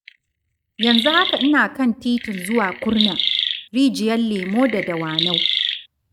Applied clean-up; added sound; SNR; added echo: neural mask model RNNoise.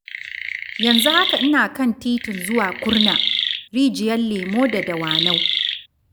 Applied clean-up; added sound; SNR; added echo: none; Chirp, tweet; 1 dB; none.